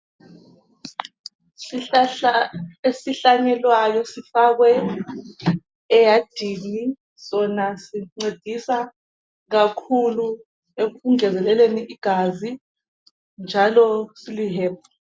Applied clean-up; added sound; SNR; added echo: none; none; none; none.